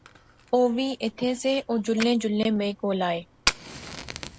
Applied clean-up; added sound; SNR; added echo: none; Fire; 10 dB; none.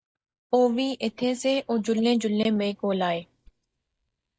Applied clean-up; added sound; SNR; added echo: neural mask model DeepFilterNet 3.